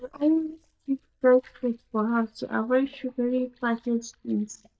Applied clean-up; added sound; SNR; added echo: neural mask model DeepFilterNet 3.